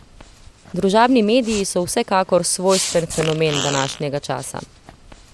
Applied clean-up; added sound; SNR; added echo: none; Fart; 12 dB; none.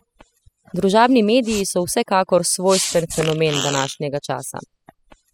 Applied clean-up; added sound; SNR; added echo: classical method spectral subtraction.